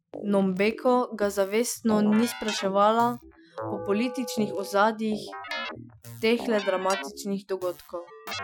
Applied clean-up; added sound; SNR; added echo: classical method Wiener filter.